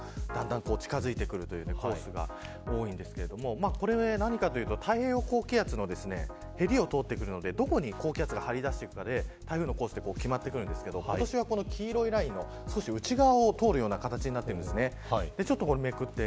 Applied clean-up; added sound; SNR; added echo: none; none; none; none.